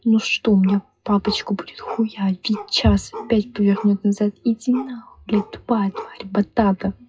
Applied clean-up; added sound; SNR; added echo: classical method WPE with log-MMSE.